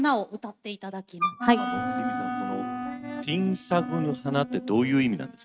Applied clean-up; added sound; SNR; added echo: neural mask model RNNoise.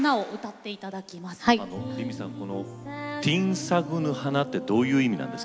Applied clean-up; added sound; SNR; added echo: none; none; none; none.